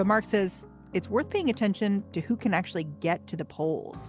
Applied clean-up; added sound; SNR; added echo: none; none; none; none.